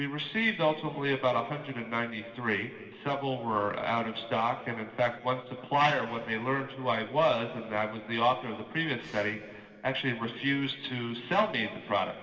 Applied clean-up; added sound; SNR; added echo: none; none; none; reverberation time 2.2 s.